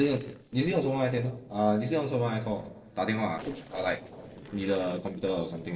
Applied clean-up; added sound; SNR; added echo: neural separator model SepFormer DNS4.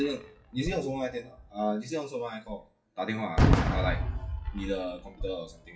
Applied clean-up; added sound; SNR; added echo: classical method WPE with log-MMSE.